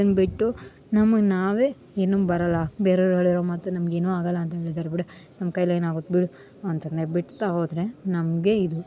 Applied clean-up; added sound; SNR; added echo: none; none; none; none.